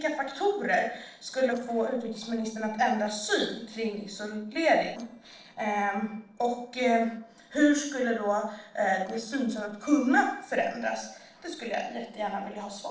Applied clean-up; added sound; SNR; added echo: neural separator model SepFormer DNS4.